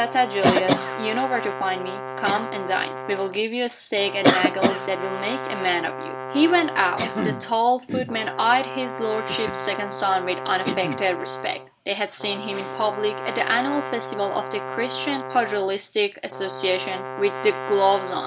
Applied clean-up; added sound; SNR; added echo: none; Brass instrument + Cough; 4 dB; none.